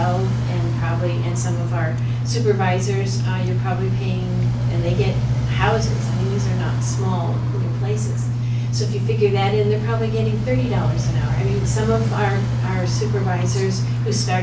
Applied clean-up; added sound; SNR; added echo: none; Motorcycle; 11 dB; none.